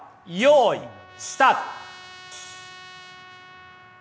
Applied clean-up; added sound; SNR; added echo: none; Hi-hat + Trumpet; 19 dB; none.